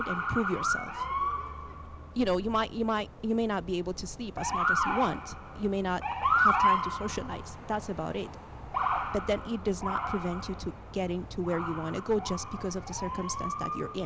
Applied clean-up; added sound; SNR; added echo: none; Motor vehicle (road) / Siren; 0 dB; none.